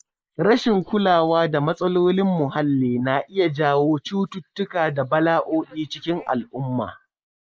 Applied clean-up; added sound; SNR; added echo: neural mask model Resemble Enhance denoiser.